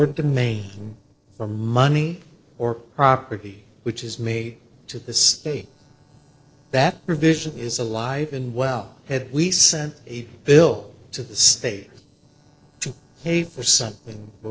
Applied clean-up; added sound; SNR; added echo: neural separator model SepFormer DNS4.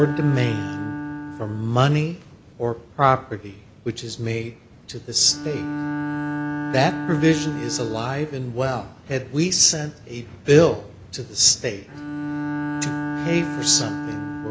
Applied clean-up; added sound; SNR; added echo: none; Bowed string instrument; 8 dB; none.